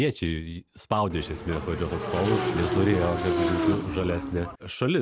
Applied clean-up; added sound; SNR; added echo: none; Motorcycle / Engine; 1 dB; none.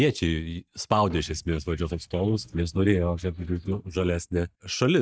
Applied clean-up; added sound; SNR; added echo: neural mask model DeepFilterNet 3.